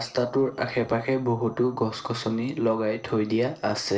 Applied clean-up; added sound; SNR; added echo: neural separator model SepFormer DNS4.